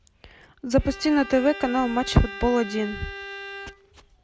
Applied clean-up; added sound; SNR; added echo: none; Bowed string instrument; 13 dB; none.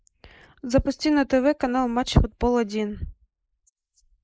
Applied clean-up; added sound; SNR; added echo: neural mask model Resemble Enhance denoiser.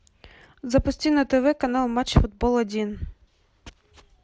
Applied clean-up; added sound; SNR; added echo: none; none; none; none.